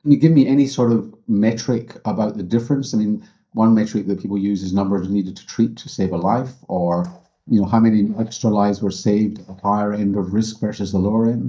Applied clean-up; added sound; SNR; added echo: neural mask model DeepFilterNet 3.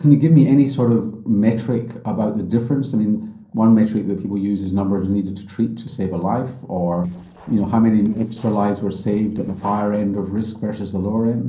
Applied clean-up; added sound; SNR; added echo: neural separator model SepFormer DNS4.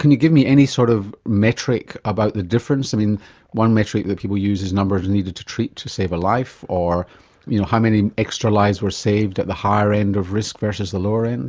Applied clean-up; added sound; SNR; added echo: none; none; none; none.